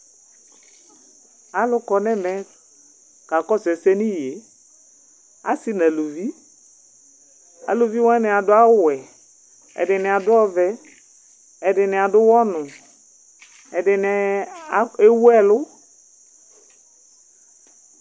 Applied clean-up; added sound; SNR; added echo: none; none; none; none.